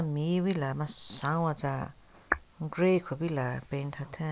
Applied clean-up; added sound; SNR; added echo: neural mask model Resemble Enhance denoiser.